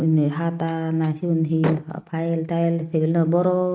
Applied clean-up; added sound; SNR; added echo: neural mask model RNNoise.